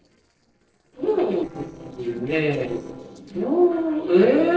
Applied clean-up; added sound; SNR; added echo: neural separator model SepFormer DNS4.